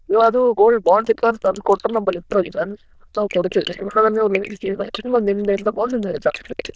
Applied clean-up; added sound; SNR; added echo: neural diffusion model UNIVERSE++.